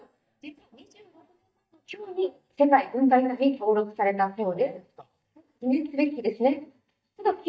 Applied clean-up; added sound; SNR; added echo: neural mask model DeepFilterNet 3.